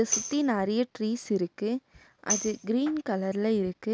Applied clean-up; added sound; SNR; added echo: none; Tambourine; 8 dB; none.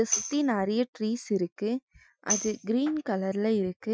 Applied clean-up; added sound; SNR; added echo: classical method Wiener filter.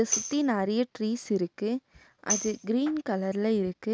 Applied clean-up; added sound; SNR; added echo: neural mask model RNNoise.